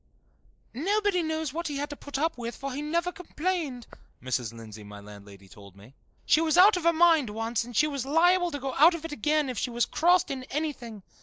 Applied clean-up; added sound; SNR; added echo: none; none; none; none.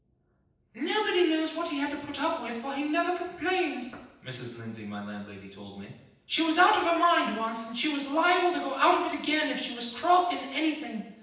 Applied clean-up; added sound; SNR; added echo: none; none; none; reverberation time 0.9 s.